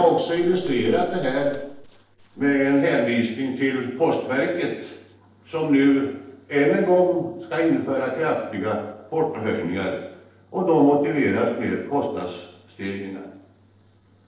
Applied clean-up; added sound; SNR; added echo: neural separator model SepFormer DNS4.